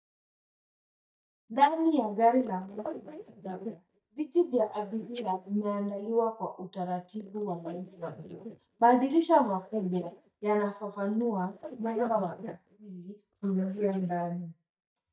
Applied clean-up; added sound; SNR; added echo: neural mask model DeepFilterNet 3.